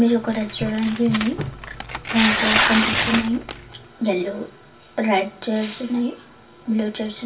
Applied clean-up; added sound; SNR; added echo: none; Tearing; 1 dB; reverberation time 0.2 s.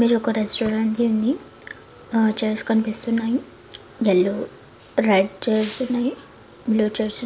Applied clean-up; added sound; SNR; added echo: none; none; none; none.